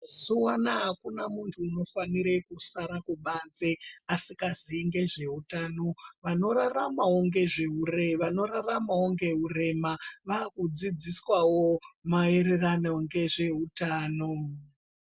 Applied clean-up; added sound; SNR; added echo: none; none; none; none.